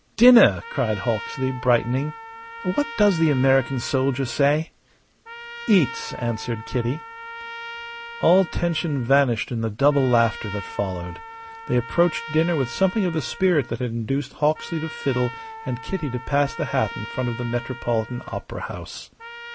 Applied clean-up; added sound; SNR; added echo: none; Trumpet; 15 dB; none.